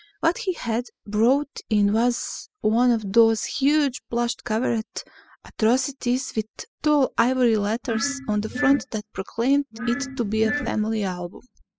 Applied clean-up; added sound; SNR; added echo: classical method spectral subtraction.